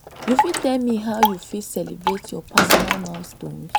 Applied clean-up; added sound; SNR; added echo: none; Drip + Slam; -2 dB; none.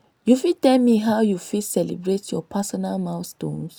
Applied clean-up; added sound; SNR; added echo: none; none; none; none.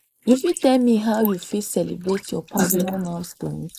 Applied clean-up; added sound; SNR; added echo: neural mask model Resemble Enhance denoiser.